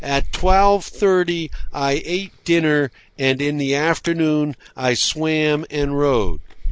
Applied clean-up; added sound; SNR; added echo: none; Chewing, mastication; 6 dB; none.